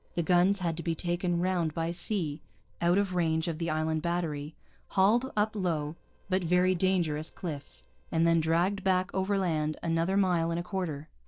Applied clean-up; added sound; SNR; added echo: neural separator model SepFormer DNS4.